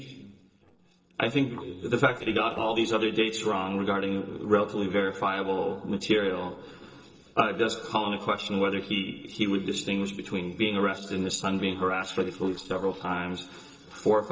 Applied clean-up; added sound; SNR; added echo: neural separator model SepFormer DNS4.